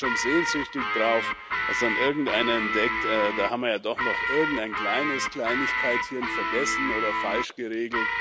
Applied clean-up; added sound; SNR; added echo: none; Guitar; 0 dB; none.